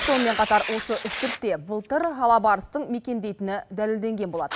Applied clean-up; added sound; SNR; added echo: none; Tearing; 9 dB; none.